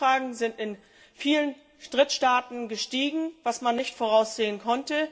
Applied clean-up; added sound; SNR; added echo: none; none; none; reverberation time 0.4 s.